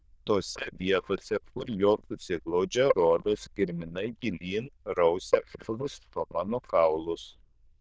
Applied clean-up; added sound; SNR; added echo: neural diffusion model UNIVERSE++.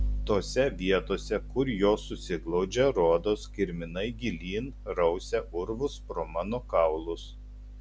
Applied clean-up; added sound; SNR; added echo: none; none; none; none.